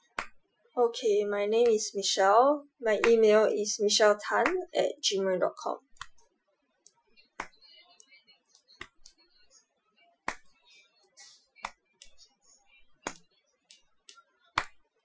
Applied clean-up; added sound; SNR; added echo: classical method Wiener filter.